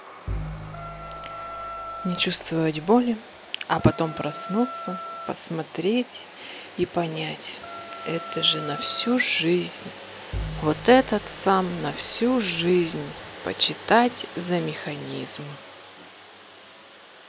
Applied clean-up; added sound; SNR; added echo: none; Bowed string instrument + Wind instrument, woodwind instrument; 12 dB; none.